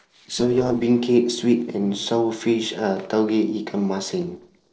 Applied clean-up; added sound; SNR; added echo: neural separator model SepFormer DNS4.